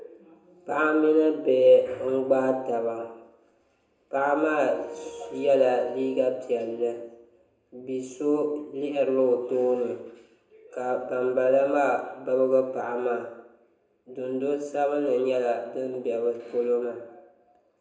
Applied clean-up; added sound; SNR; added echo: none; Wind instrument, woodwind instrument; 17 dB; reverberation time 0.8 s.